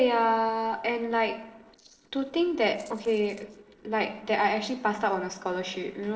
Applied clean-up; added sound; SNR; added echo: neural separator model SepFormer DNS4.